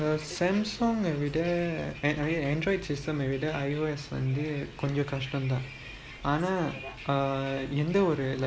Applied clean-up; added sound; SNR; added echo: none; Bus; 17 dB; none.